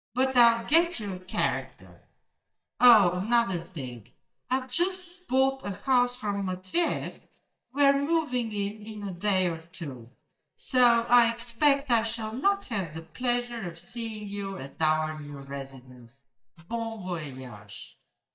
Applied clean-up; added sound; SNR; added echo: neural mask model DeepFilterNet 3.